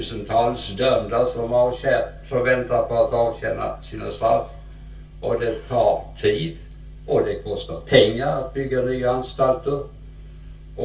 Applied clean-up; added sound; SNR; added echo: none; none; none; reverberation time 0.2 s.